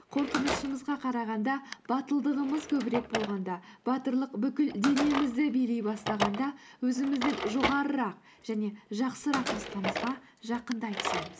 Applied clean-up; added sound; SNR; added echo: none; Slam + Drawer open or close; 7 dB; none.